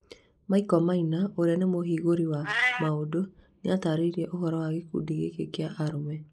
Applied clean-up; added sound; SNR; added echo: neural mask model Resemble Enhance denoiser.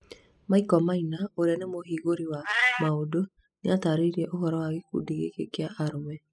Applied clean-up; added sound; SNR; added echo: classical method spectral subtraction.